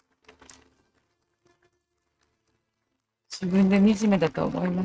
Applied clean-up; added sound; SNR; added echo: neural mask model RNNoise.